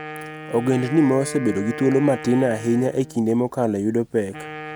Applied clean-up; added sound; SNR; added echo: none; Wind instrument, woodwind instrument; 14 dB; none.